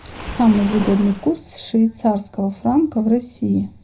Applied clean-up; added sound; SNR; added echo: none; Waves, surf; 16 dB; reverberation time 0.4 s.